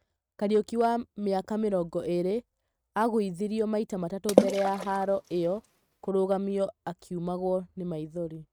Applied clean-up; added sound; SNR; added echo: neural mask model RNNoise.